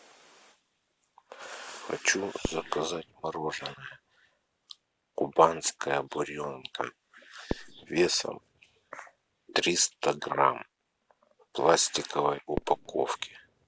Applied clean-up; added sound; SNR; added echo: none; Fireworks; 16 dB; none.